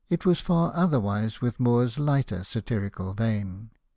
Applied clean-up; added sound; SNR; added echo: none; none; none; none.